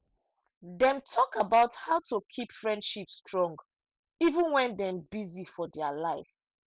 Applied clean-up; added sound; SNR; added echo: none; none; none; none.